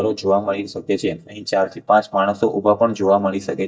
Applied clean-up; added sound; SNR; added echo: neural mask model DeepFilterNet 3.